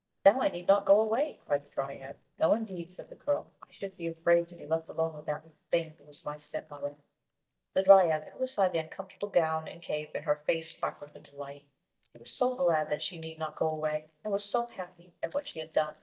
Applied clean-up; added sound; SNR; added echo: neural mask model DeepFilterNet 3.